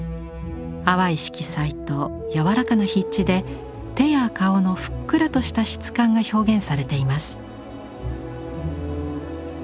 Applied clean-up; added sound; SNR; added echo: none; none; none; none.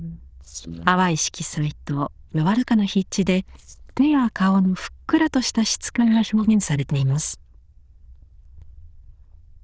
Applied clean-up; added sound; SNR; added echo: neural diffusion model UNIVERSE++.